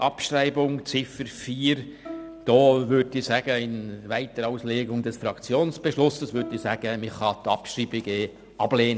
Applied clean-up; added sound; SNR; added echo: none; Plucked string instrument; 18 dB; none.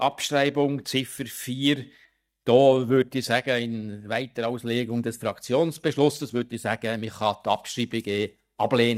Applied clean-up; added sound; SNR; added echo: neural mask model DeepFilterNet 3.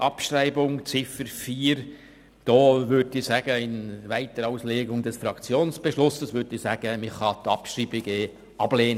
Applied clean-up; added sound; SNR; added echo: none; none; none; none.